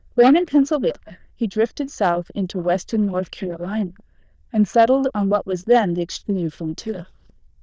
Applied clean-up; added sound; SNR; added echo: neural diffusion model UNIVERSE++.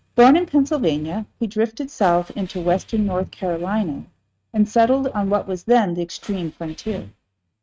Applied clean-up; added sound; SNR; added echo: neural mask model RNNoise.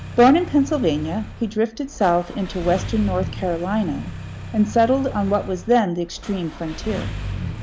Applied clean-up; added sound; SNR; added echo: none; Engine starting; 10 dB; none.